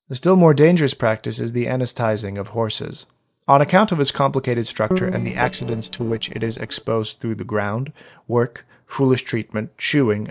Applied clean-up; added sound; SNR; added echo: neural separator model SepFormer DNS4.